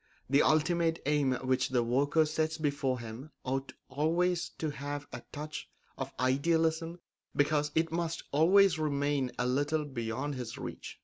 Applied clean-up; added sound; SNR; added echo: none; none; none; none.